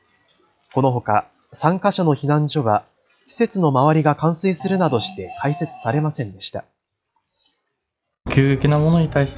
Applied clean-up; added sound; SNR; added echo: classical method log-MMSE.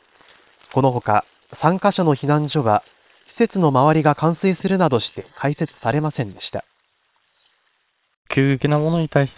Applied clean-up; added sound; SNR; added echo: neural separator model SepFormer WHAM!.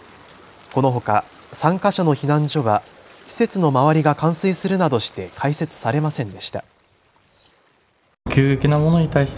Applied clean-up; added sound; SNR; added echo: none; none; none; none.